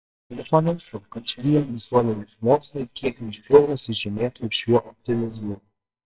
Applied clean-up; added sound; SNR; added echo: neural separator model SepFormer WHAMR!.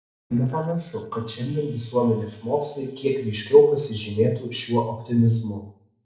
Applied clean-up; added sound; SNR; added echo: neural separator model SepFormer DNS4.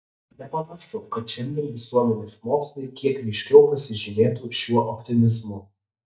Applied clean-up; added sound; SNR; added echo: neural mask model DeepFilterNet 3.